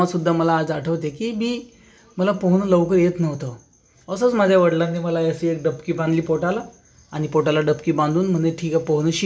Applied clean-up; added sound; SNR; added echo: none; none; none; none.